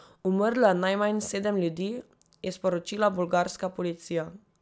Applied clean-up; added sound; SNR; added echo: none; none; none; none.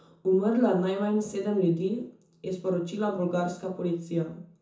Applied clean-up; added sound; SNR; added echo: none; none; none; reverberation time 0.6 s.